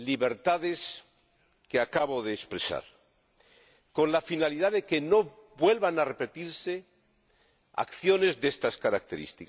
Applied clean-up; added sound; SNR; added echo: none; none; none; none.